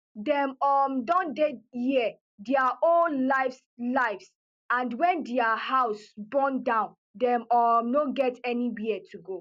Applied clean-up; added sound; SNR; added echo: none; none; none; none.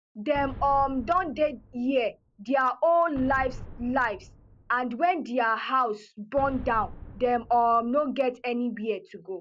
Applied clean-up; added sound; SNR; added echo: none; Boom; 16 dB; none.